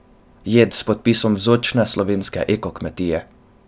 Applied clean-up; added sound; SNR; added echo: none; none; none; none.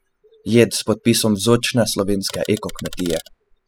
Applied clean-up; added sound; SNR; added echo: classical method spectral subtraction.